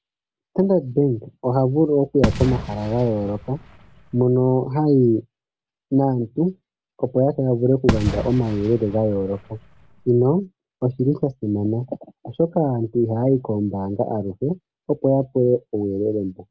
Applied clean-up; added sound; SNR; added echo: none; Fireworks; 7 dB; none.